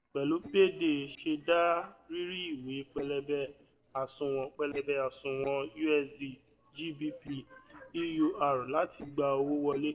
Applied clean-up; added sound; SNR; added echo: neural separator model SepFormer DNS4.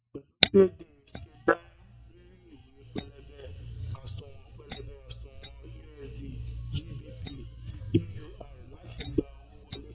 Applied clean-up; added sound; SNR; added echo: neural mask model DeepFilterNet 3.